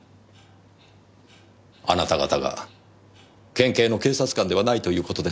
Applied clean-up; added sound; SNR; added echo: none; none; none; none.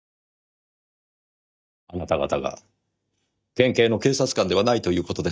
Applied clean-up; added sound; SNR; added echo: neural mask model DeepFilterNet 3.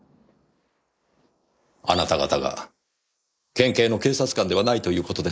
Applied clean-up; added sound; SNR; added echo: neural mask model Resemble Enhance denoiser.